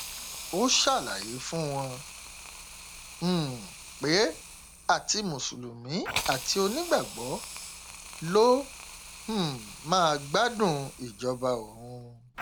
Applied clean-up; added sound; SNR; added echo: none; Hiss; 12 dB; none.